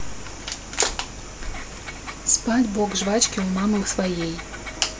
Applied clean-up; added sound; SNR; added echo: none; Engine; 17 dB; none.